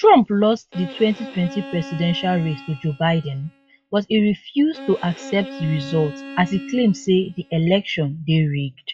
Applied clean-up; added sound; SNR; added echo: classical method log-MMSE.